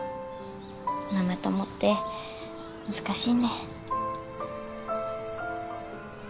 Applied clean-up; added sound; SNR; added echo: none; none; none; none.